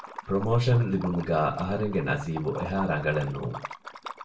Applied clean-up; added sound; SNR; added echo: none; Liquid; 14 dB; reverberation time 0.3 s.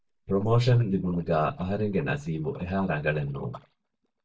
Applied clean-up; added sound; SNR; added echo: neural mask model DeepFilterNet 3.